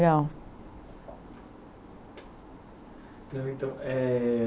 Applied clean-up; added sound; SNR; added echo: none; none; none; none.